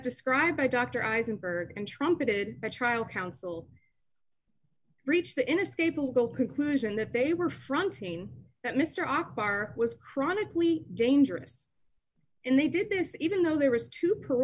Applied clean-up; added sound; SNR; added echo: none; none; none; none.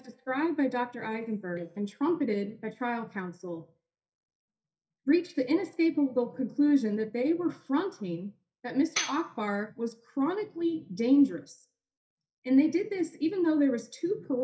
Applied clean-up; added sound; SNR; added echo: neural mask model DeepFilterNet 3.